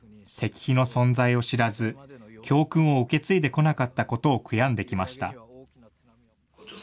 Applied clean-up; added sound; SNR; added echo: none; none; none; none.